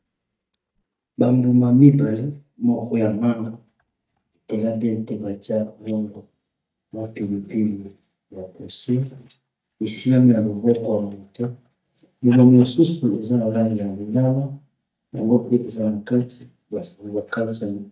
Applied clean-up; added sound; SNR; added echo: neural mask model DeepFilterNet 3.